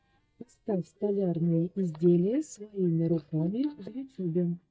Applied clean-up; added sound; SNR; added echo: neural mask model DeepFilterNet 3.